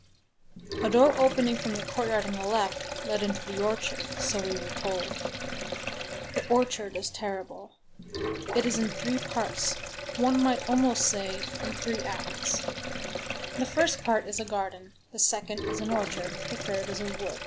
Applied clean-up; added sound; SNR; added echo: none; Sink (filling or washing); 6 dB; none.